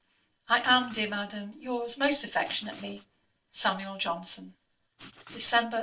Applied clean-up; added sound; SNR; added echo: neural separator model SepFormer DNS4.